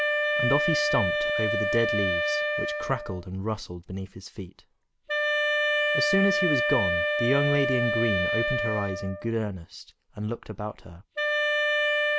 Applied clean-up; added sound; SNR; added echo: none; Wind instrument, woodwind instrument; -3 dB; none.